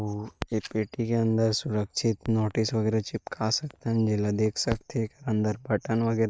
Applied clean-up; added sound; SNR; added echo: neural mask model RNNoise.